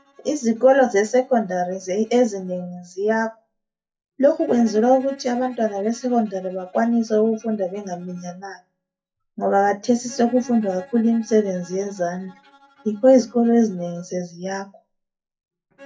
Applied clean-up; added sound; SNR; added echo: classical method WPE with log-MMSE.